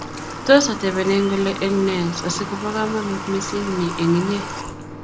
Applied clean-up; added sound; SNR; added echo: none; Water tap, faucet / Water; 9 dB; none.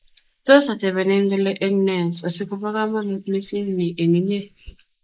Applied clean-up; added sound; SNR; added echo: neural mask model Resemble Enhance denoiser.